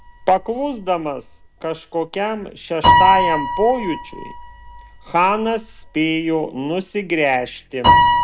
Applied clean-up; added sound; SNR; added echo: none; Piano; 0 dB; none.